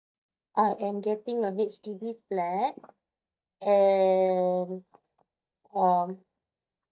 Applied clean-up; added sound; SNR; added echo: neural mask model DeepFilterNet 3.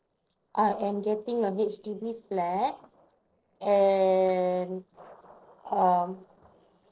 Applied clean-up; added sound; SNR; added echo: neural separator model SepFormer DNS4.